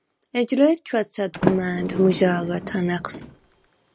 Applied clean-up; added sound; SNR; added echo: none; Sliding door; 7 dB; none.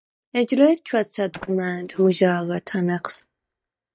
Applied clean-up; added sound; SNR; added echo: neural mask model DeepFilterNet 3.